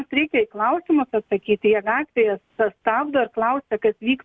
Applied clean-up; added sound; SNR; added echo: none; none; none; none.